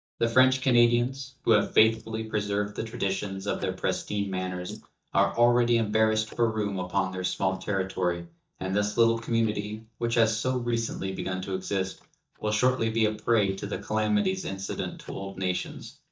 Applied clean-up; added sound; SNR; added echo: neural mask model DeepFilterNet 3.